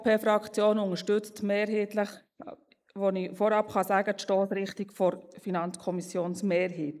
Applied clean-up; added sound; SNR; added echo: neural mask model Resemble Enhance denoiser.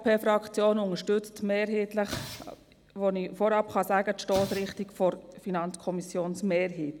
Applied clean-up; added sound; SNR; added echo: none; Explosion; 16 dB; none.